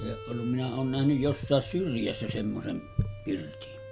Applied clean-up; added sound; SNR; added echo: none; Bowed string instrument; 17 dB; none.